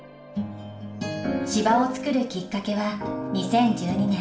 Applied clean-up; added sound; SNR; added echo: none; none; none; reverberation time 0.8 s.